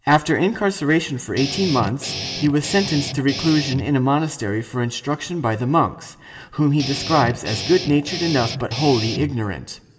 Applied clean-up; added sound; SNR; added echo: none; Guitar; 8 dB; reverberation time 0.7 s.